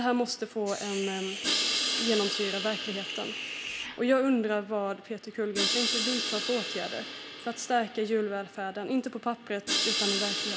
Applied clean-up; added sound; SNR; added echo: none; Hiss + Crash cymbal; 2 dB; none.